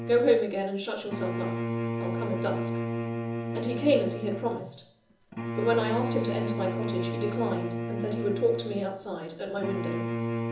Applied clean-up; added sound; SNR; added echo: none; Bowed string instrument; 2 dB; reverberation time 0.6 s.